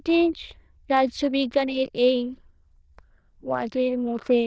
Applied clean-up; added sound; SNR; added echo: neural diffusion model UNIVERSE++.